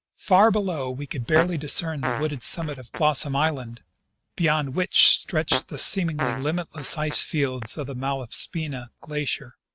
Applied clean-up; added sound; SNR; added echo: neural mask model RNNoise.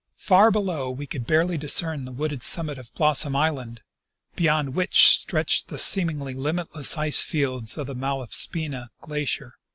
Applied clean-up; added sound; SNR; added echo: none; none; none; none.